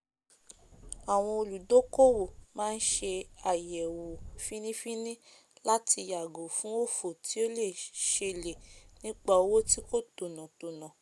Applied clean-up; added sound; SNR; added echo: none; Subway, metro, underground; 19 dB; none.